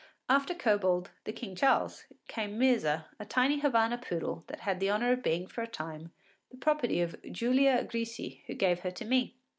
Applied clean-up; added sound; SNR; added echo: none; none; none; none.